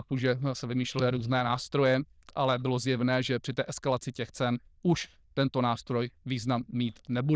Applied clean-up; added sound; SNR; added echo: neural diffusion model UNIVERSE++.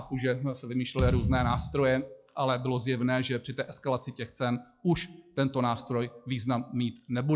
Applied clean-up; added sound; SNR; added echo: classical method log-MMSE.